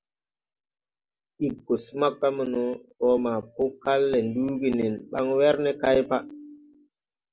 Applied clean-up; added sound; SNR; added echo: none; none; none; none.